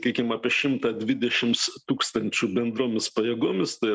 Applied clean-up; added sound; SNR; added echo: none; none; none; none.